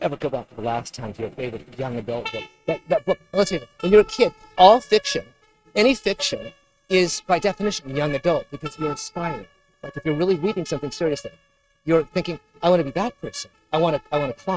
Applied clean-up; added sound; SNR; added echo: neural mask model RNNoise.